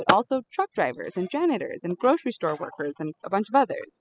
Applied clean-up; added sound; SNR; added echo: classical method spectral subtraction.